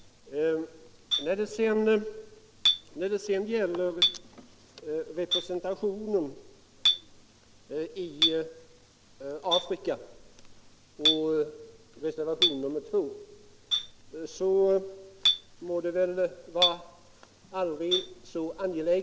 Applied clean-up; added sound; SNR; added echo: none; Chink, clink; 3 dB; none.